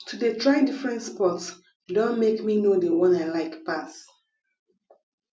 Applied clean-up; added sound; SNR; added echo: none; none; none; none.